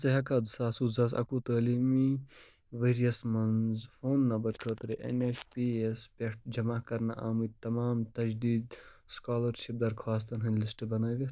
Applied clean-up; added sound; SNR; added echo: neural diffusion model UNIVERSE++.